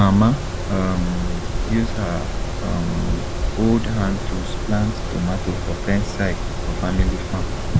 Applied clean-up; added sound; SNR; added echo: none; Mechanisms; 1 dB; none.